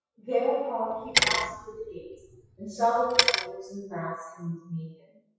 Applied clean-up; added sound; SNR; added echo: classical method WPE with log-MMSE.